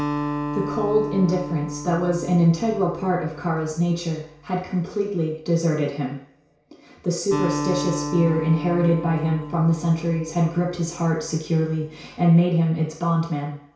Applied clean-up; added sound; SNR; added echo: none; Acoustic guitar; 10 dB; reverberation time 0.6 s.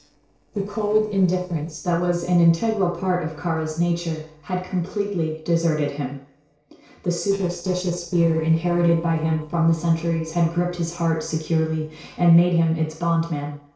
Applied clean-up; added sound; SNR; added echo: neural separator model SepFormer DNS4.